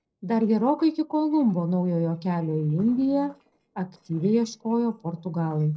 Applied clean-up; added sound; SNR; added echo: neural separator model SepFormer DNS4.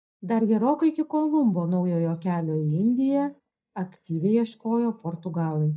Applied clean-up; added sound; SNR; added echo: neural mask model DeepFilterNet 3.